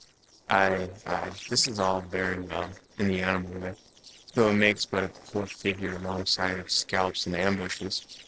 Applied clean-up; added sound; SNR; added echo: neural separator model SepFormer DNS4.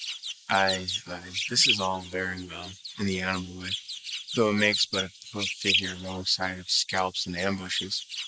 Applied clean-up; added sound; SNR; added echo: neural mask model Resemble Enhance denoiser.